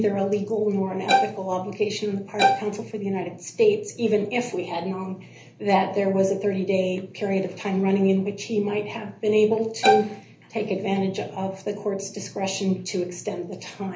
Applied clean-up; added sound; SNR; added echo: none; Bowed string instrument; -3 dB; reverberation time 0.3 s.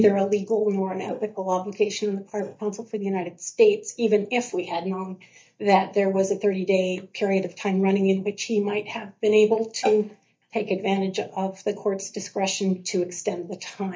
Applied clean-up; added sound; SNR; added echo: neural mask model DeepFilterNet 3.